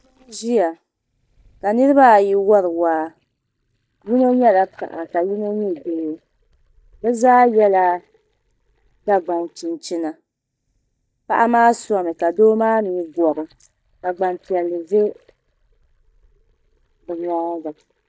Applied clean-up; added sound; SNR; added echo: neural mask model DeepFilterNet 3.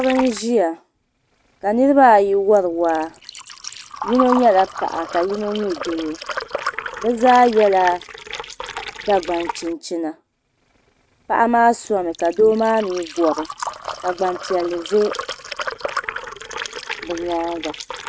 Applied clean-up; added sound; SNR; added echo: neural mask model RNNoise.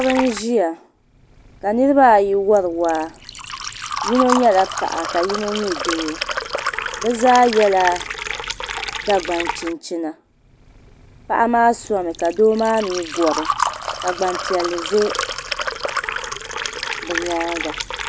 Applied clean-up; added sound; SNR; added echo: none; Liquid; 7 dB; none.